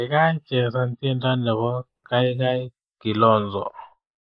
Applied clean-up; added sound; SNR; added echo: neural mask model Resemble Enhance denoiser.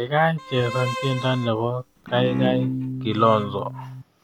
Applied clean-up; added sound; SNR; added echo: none; Bowed string instrument; 5 dB; none.